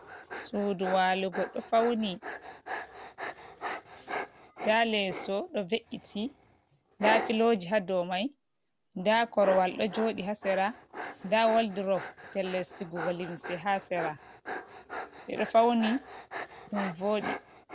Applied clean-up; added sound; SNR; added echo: none; Dog; 10 dB; none.